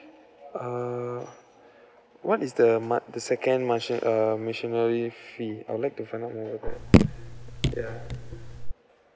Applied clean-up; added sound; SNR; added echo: none; Raindrop / Drip; -4 dB; none.